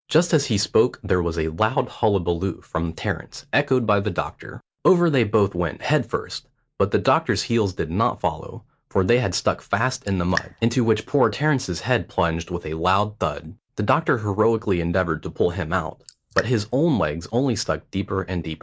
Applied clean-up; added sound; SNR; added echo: neural mask model Resemble Enhance denoiser.